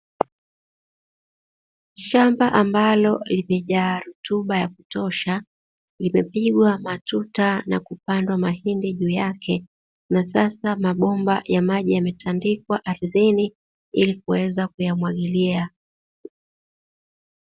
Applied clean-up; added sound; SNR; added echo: none; none; none; none.